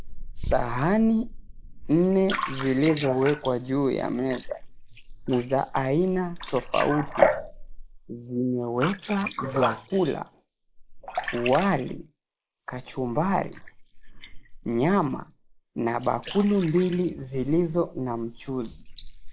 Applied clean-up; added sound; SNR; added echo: neural mask model Resemble Enhance denoiser.